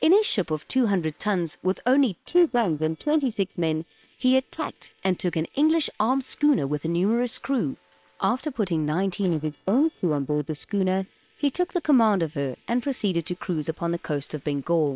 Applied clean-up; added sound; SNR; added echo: neural separator model SepFormer WHAM!.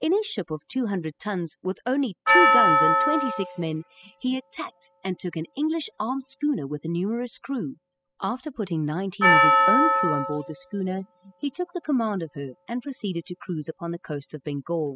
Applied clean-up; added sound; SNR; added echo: classical method spectral subtraction.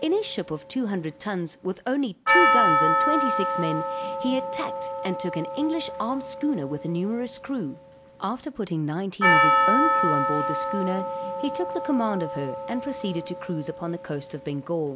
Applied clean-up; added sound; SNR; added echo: none; Percussion; -2 dB; none.